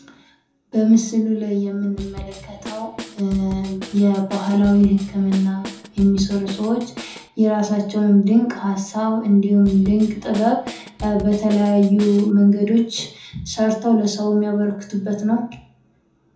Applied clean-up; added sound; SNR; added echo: none; Drum kit; 16 dB; reverberation time 0.5 s.